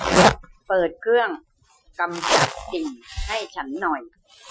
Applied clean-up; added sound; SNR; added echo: classical method Wiener filter.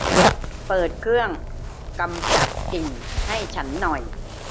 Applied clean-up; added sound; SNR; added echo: none; Zipper (clothing); -3 dB; none.